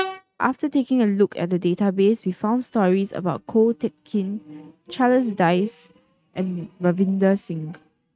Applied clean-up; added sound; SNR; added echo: neural mask model RNNoise.